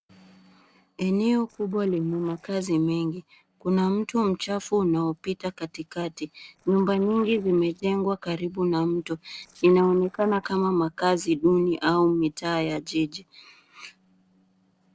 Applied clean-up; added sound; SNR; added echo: neural separator model SepFormer DNS4.